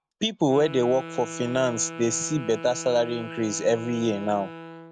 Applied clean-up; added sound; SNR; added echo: none; Wind instrument, woodwind instrument; 13 dB; none.